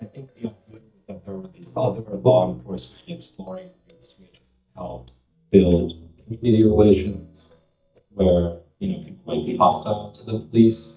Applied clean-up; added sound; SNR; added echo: neural mask model DeepFilterNet 3.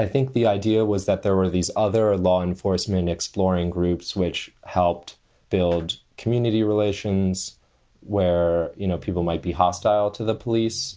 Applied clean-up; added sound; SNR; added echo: none; none; none; none.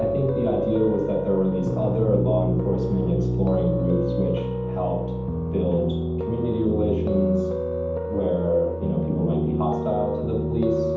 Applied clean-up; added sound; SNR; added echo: none; Piano; 0 dB; reverberation time 0.8 s.